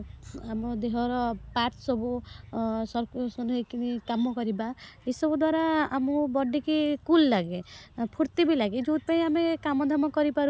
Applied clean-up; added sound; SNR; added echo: none; none; none; none.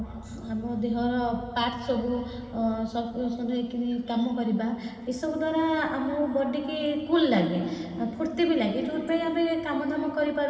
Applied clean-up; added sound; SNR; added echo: none; none; none; reverberation time 2.6 s.